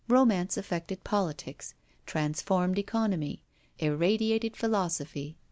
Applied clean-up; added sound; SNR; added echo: none; none; none; none.